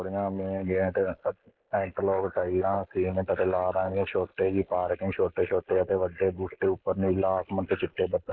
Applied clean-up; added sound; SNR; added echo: neural mask model Resemble Enhance denoiser.